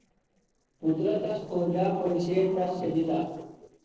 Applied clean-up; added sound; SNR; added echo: neural separator model SepFormer DNS4.